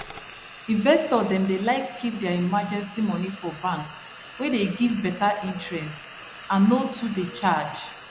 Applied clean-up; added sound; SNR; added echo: none; Frying (food); 14 dB; none.